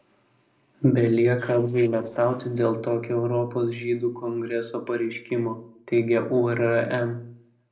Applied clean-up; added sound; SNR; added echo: neural separator model SepFormer DNS4.